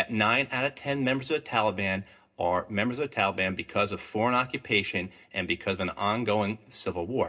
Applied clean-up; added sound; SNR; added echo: none; none; none; reverberation time 0.2 s.